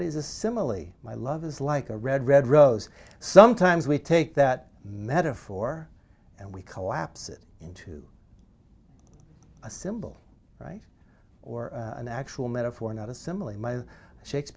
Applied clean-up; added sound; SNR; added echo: none; none; none; none.